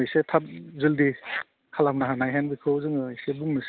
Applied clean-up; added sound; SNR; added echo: none; none; none; none.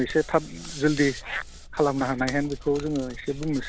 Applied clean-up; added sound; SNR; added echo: none; Hands; 13 dB; none.